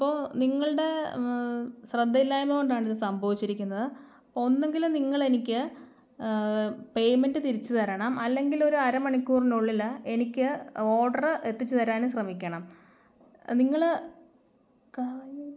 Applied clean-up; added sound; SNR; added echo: none; none; none; none.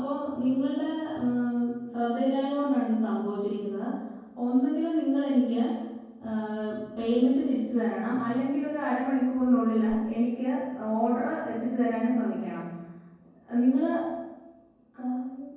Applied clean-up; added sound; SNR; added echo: none; Whoosh, swoosh, swish; 17 dB; reverberation time 1.3 s.